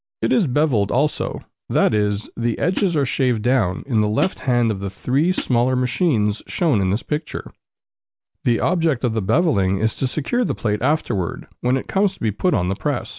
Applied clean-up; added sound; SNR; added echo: none; Hi-hat; 9 dB; none.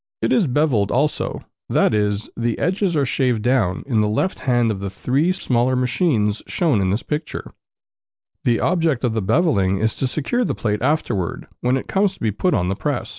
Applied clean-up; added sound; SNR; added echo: neural separator model SepFormer DNS4.